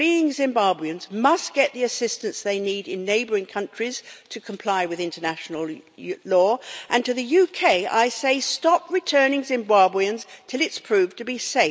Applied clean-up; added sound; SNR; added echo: none; none; none; none.